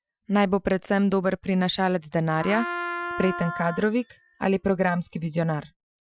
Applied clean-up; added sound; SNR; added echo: classical method Wiener filter.